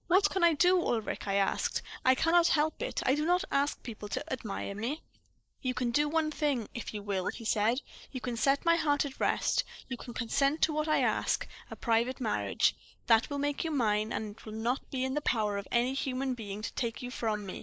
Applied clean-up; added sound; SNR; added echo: neural mask model Resemble Enhance denoiser.